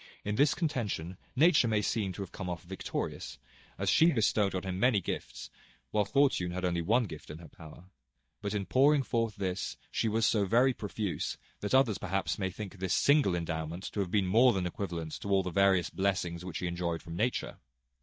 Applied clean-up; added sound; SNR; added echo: neural mask model DeepFilterNet 3.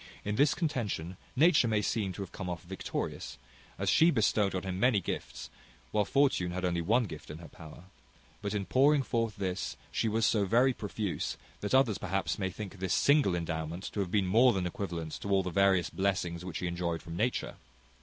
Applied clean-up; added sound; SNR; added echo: none; none; none; none.